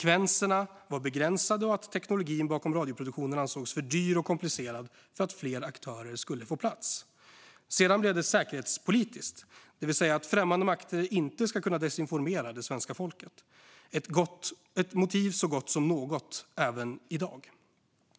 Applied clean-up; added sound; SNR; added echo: none; none; none; none.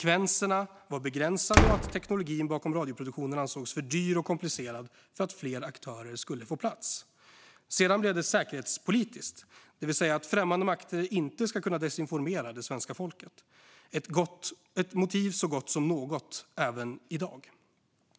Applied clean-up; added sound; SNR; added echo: none; Slam; -1 dB; none.